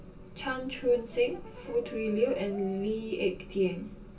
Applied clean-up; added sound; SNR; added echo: none; Brass instrument; 18 dB; reverberation time 0.2 s.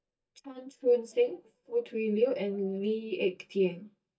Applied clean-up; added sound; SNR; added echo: neural mask model DeepFilterNet 3.